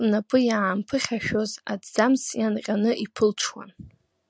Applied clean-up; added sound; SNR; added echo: none; none; none; none.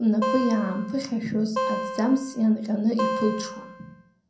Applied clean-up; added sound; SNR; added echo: none; Acoustic guitar; 6 dB; reverberation time 0.5 s.